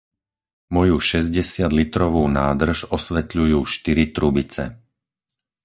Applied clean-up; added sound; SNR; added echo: neural mask model DeepFilterNet 3.